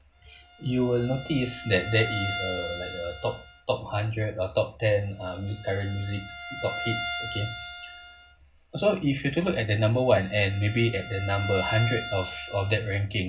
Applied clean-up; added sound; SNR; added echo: none; Bowed string instrument; 10 dB; reverberation time 0.4 s.